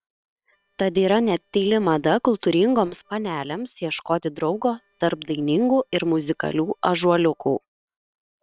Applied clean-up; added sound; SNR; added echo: neural separator model SepFormer WHAM!.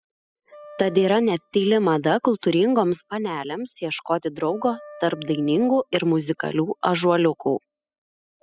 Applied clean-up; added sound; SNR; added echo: classical method spectral subtraction.